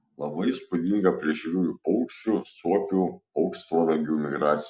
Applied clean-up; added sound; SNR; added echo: none; none; none; none.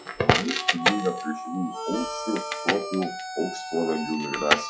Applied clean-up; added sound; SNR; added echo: classical method log-MMSE.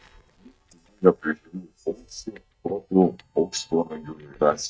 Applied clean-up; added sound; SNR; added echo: neural mask model DeepFilterNet 3.